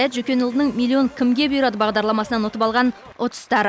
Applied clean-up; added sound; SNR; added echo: none; none; none; none.